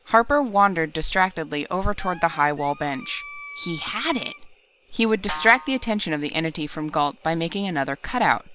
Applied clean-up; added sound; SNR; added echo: none; Snare drum + Wind instrument, woodwind instrument; 15 dB; none.